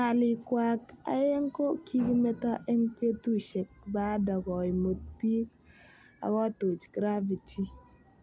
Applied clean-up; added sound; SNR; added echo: none; none; none; none.